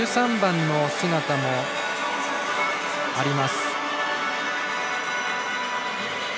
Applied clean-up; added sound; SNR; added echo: none; none; none; none.